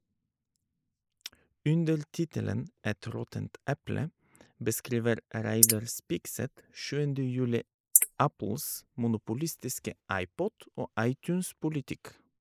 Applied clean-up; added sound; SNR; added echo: neural mask model Resemble Enhance denoiser.